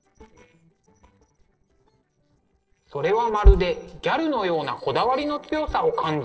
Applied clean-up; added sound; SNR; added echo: neural separator model SepFormer DNS4.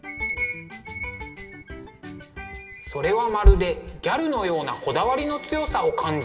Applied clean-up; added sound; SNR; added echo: none; Wind chime; 1 dB; reverberation time 2.0 s.